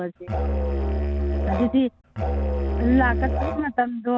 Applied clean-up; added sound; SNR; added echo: none; Musical instrument; -1 dB; none.